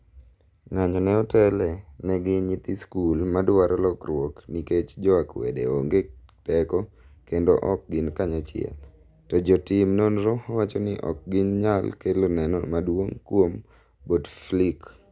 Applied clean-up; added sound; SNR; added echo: none; none; none; none.